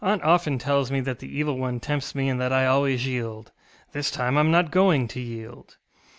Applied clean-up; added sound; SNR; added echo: none; none; none; none.